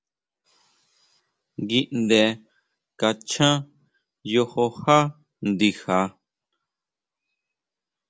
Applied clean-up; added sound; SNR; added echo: none; none; none; none.